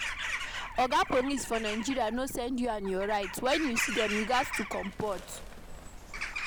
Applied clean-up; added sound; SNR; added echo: none; Bird vocalization, bird call, bird song / Crow; 6 dB; none.